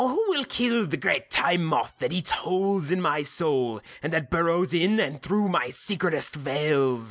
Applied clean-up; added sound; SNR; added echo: none; none; none; none.